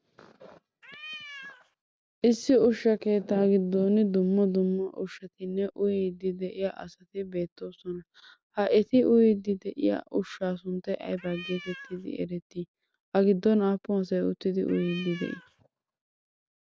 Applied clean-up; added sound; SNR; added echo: none; Cat; 16 dB; none.